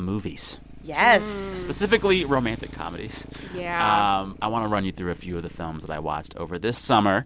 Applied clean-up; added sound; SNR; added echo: none; Motorcycle; 17 dB; none.